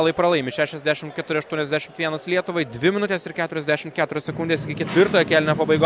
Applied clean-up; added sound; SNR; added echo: none; none; none; none.